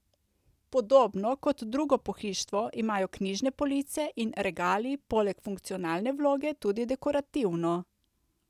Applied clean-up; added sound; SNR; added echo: none; none; none; none.